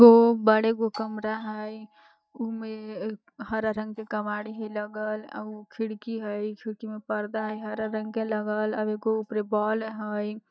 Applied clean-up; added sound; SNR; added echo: neural mask model DeepFilterNet 3.